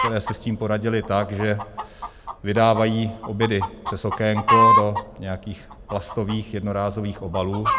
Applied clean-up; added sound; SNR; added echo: none; Chicken, rooster; 2 dB; none.